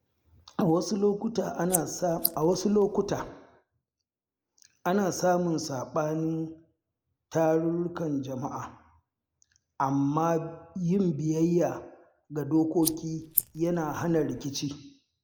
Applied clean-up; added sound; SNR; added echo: neural mask model Resemble Enhance denoiser.